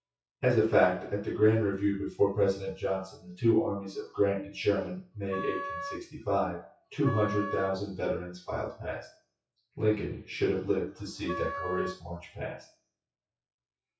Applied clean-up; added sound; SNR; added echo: classical method WPE with log-MMSE.